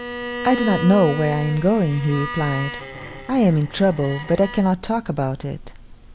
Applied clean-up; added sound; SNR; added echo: none; Bowed string instrument; 11 dB; none.